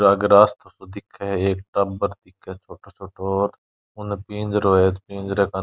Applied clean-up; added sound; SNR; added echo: none; none; none; none.